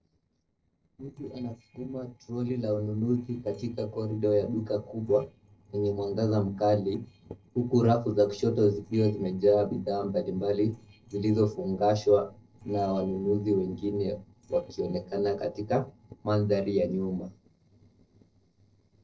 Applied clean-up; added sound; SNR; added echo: neural separator model SepFormer DNS4.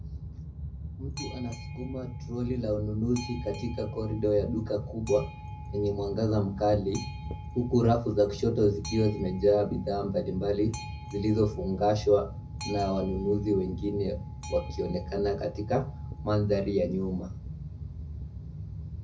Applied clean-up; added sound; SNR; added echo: none; Boat, Water vehicle; 9 dB; reverberation time 0.4 s.